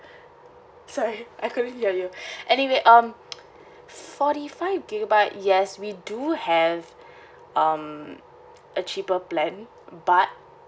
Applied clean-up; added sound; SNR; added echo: none; none; none; none.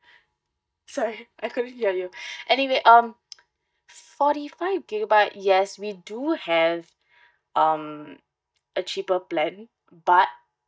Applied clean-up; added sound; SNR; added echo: neural mask model DeepFilterNet 3.